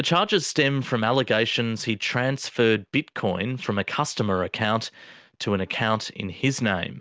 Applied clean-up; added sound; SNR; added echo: none; none; none; none.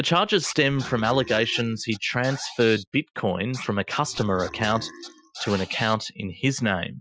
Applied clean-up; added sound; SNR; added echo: classical method Wiener filter.